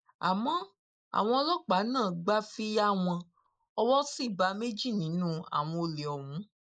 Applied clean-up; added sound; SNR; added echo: neural mask model Resemble Enhance denoiser.